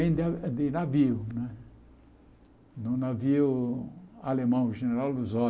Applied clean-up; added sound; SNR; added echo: none; none; none; none.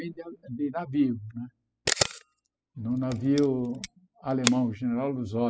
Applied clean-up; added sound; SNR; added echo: classical method spectral subtraction.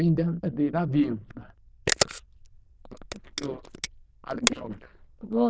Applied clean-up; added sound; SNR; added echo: neural diffusion model UNIVERSE++.